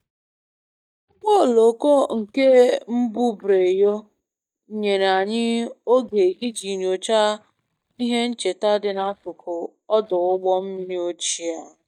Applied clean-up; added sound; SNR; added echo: neural mask model DeepFilterNet 3.